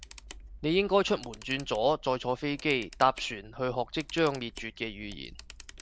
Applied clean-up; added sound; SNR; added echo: none; Camera; 18 dB; none.